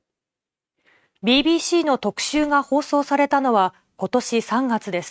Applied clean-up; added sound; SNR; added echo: neural mask model RNNoise.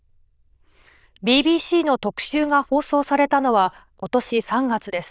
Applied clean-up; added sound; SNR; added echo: neural diffusion model UNIVERSE++.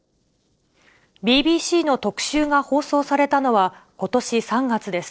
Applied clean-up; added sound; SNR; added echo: neural separator model SepFormer DNS4.